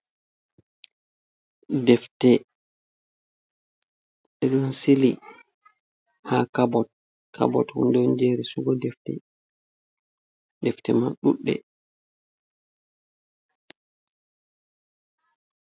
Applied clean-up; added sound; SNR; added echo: none; none; none; none.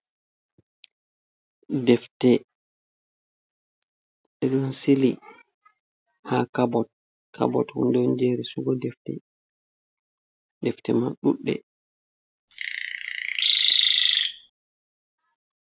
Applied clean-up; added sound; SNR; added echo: none; Chirp, tweet; -5 dB; none.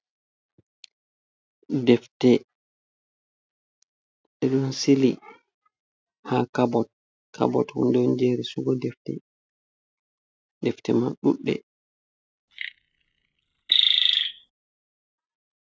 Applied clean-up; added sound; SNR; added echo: neural mask model RNNoise.